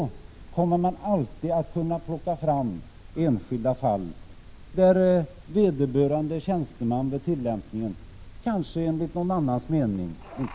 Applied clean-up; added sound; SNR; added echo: none; Cricket; 19 dB; none.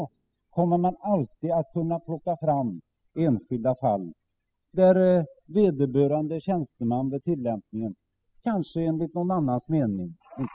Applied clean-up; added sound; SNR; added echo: classical method spectral subtraction.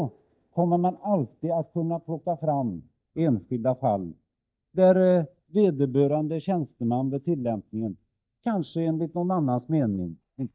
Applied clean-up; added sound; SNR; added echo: neural mask model DeepFilterNet 3.